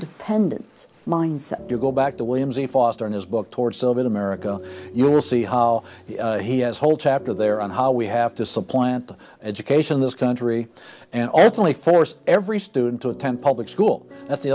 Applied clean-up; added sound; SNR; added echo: none; none; none; none.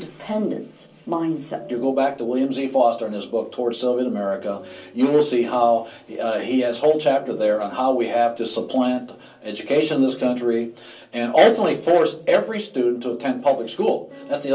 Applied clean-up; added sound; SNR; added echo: none; none; none; reverberation time 0.3 s.